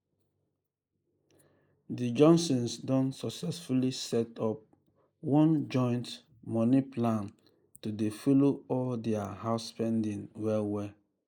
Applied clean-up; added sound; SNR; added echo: neural mask model Resemble Enhance denoiser.